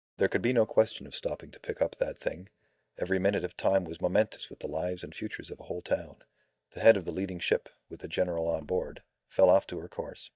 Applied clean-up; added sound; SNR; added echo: neural mask model DeepFilterNet 3.